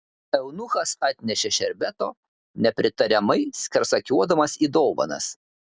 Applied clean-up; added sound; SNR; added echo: none; none; none; none.